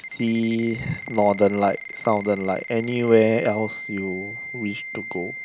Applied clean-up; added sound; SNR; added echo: none; Ringtone; 12 dB; none.